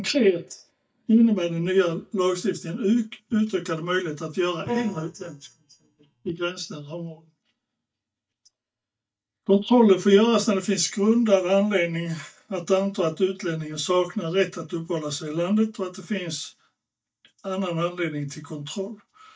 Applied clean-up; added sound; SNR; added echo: neural mask model DeepFilterNet 3.